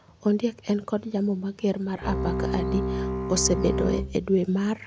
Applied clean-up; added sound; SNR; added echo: none; Bowed string instrument; 2 dB; none.